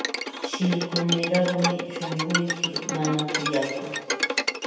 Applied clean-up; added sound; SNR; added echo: none; Bowed string instrument; 1 dB; reverberation time 1.1 s.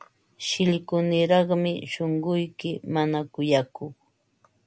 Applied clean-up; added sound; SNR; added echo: none; none; none; none.